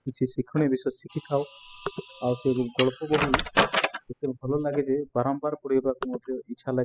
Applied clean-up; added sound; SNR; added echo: classical method spectral subtraction.